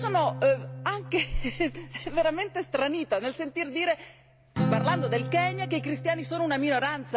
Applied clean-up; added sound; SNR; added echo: none; Acoustic guitar; 7 dB; none.